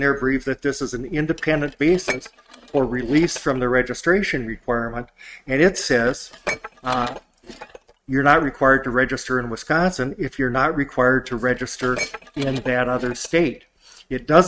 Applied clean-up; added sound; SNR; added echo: neural mask model RNNoise.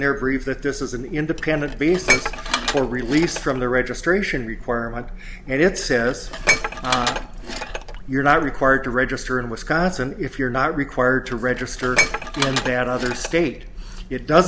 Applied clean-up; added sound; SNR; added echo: none; Dishes, pots, and pans; 5 dB; none.